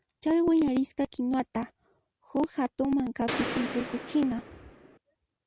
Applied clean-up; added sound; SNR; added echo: none; Gunshot, gunfire; 7 dB; none.